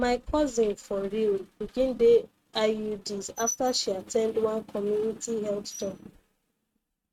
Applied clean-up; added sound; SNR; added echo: neural mask model RNNoise.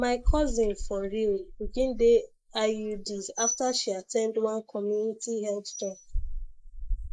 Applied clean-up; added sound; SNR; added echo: neural mask model Resemble Enhance denoiser.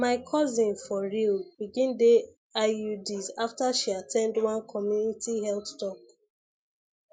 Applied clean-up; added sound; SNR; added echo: none; none; none; none.